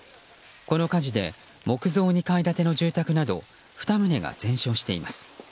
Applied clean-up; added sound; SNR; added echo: none; none; none; none.